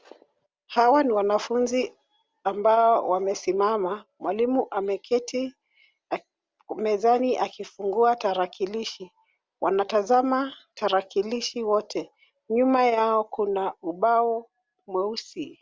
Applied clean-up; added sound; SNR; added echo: none; none; none; none.